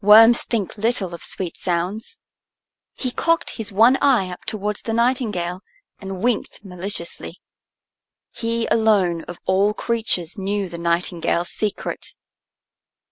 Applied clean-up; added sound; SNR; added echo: none; none; none; none.